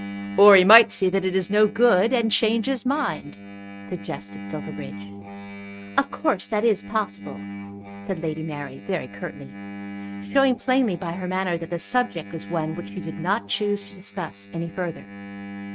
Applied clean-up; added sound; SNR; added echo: neural mask model RNNoise.